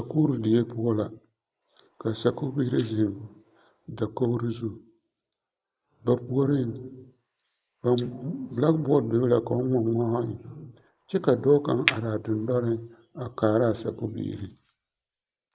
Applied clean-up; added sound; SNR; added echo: neural mask model Resemble Enhance denoiser.